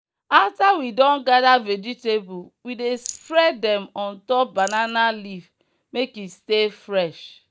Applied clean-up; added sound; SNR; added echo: neural mask model DeepFilterNet 3.